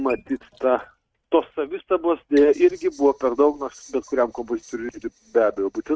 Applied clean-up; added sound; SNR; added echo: neural mask model RNNoise.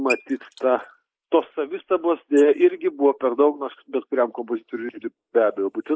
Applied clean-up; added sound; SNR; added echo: neural mask model Resemble Enhance denoiser.